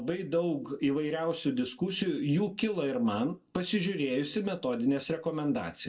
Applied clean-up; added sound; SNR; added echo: none; none; none; reverberation time 0.2 s.